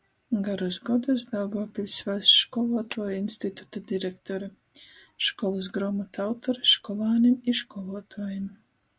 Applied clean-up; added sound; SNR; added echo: none; Clapping; 19 dB; none.